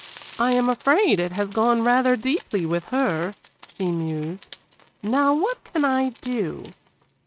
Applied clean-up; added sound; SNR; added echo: neural mask model RNNoise.